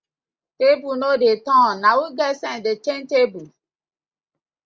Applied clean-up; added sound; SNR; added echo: none; none; none; none.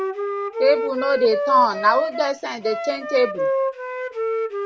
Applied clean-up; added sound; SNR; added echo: none; Wind instrument, woodwind instrument; 3 dB; none.